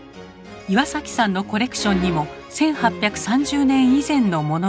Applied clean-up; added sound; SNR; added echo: none; none; none; none.